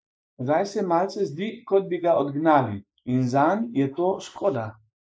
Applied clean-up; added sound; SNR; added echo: neural mask model Resemble Enhance denoiser.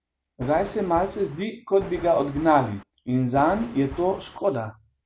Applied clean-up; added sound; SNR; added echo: none; Thunder; 15 dB; none.